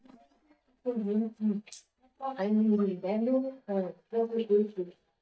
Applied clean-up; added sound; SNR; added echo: neural mask model DeepFilterNet 3.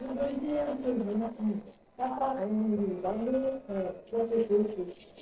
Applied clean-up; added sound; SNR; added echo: neural separator model SepFormer DNS4.